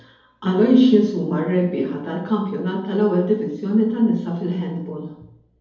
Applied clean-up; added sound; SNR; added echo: none; none; none; reverberation time 2.1 s.